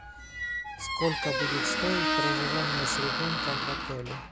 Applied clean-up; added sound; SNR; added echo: none; Squeak; -4 dB; none.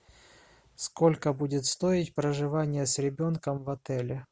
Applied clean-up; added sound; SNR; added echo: none; none; none; none.